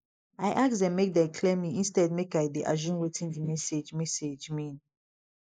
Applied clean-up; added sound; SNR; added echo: neural mask model Resemble Enhance denoiser.